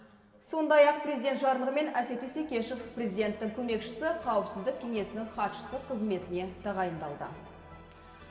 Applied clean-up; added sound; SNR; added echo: none; none; none; reverberation time 2.2 s.